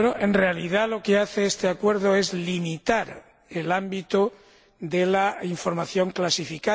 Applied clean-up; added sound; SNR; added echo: none; none; none; none.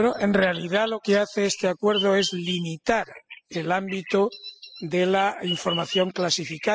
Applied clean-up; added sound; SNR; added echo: classical method spectral subtraction.